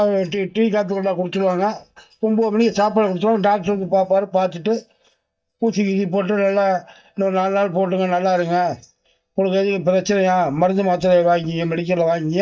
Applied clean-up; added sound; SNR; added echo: neural mask model DeepFilterNet 3.